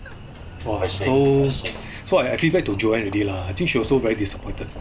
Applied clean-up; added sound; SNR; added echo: none; Keys jangling + Engine; 13 dB; none.